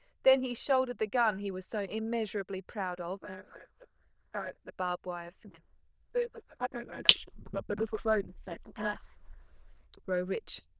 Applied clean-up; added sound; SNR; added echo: neural diffusion model UNIVERSE++.